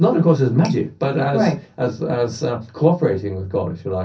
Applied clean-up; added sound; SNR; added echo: none; none; none; reverberation time 0.3 s.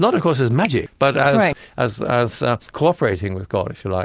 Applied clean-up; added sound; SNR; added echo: none; none; none; none.